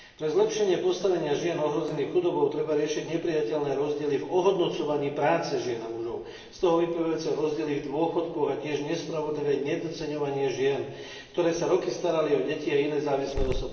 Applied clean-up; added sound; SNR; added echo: none; Growling; 16 dB; reverberation time 1.2 s.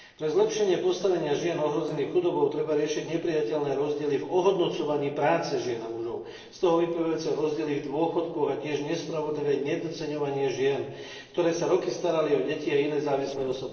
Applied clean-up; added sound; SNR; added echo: neural separator model SepFormer DNS4.